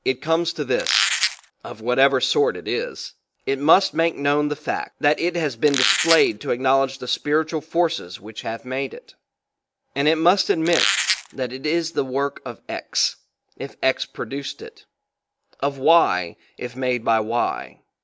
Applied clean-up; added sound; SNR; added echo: none; Squeak; 0 dB; none.